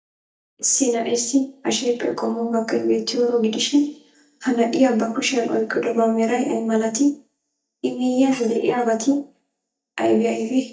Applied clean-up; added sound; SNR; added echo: neural mask model DeepFilterNet 3.